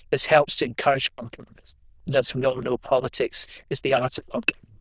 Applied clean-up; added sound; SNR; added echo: neural diffusion model UNIVERSE++.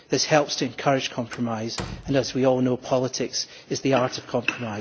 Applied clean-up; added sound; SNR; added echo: none; Slam; 15 dB; none.